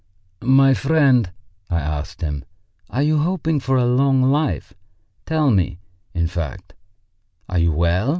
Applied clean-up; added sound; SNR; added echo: none; none; none; none.